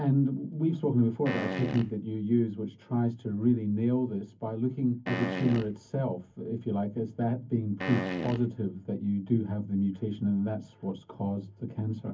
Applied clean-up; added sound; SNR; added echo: none; Fart; 5 dB; reverberation time 0.3 s.